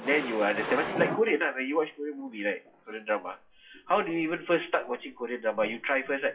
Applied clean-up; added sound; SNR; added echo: classical method WPE with log-MMSE.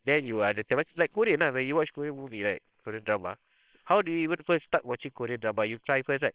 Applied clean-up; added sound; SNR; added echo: neural separator model SepFormer WHAMR!.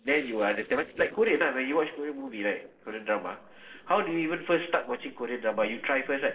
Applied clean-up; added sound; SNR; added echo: neural separator model SepFormer DNS4.